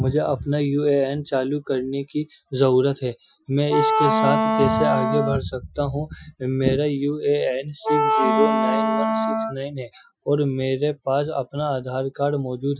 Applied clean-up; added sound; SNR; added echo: classical method Wiener filter.